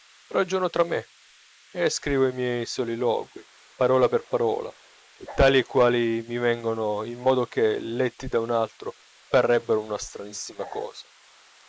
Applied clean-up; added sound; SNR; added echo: neural mask model Resemble Enhance denoiser.